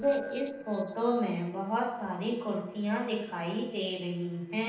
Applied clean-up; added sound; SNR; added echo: neural separator model SepFormer DNS4.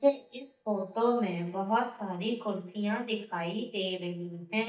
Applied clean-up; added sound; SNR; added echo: neural mask model DeepFilterNet 3.